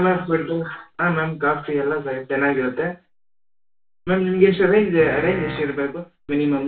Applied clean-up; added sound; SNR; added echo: none; Piano; 9 dB; reverberation time 0.1 s.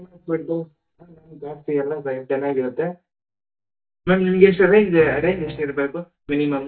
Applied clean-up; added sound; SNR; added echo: neural mask model DeepFilterNet 3.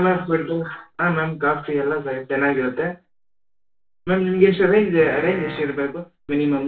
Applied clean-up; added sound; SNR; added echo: neural separator model SepFormer DNS4.